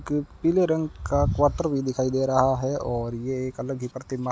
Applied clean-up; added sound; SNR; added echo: none; none; none; none.